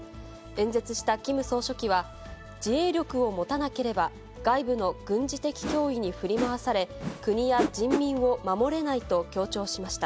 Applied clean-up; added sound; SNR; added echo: none; Whoosh, swoosh, swish; 7 dB; none.